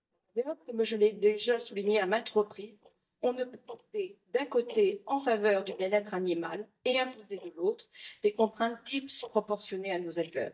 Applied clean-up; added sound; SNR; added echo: neural mask model DeepFilterNet 3.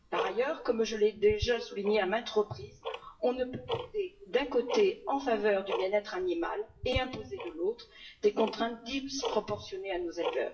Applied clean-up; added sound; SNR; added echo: classical method WPE with log-MMSE.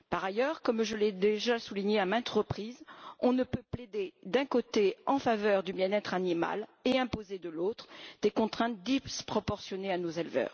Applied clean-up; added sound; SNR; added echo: none; none; none; none.